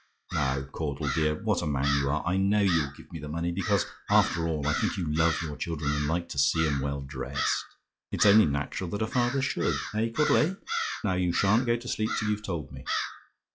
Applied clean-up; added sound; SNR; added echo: classical method log-MMSE.